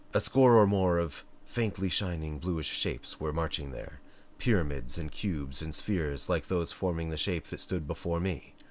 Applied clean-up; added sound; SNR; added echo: none; none; none; none.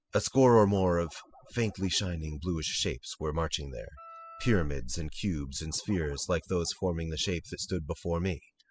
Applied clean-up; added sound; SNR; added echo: classical method spectral subtraction.